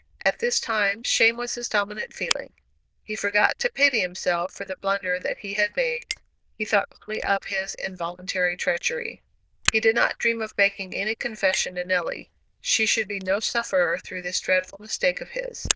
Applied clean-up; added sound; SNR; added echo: neural diffusion model UNIVERSE++.